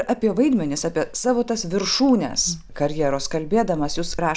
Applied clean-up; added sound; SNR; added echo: none; none; none; none.